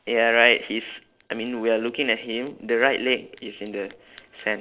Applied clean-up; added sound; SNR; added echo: neural separator model SepFormer DNS4.